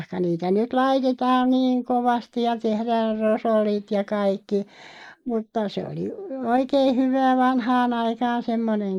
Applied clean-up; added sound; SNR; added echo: neural mask model Resemble Enhance denoiser.